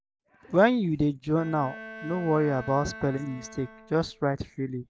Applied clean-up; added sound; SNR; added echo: none; Bowed string instrument; 17 dB; none.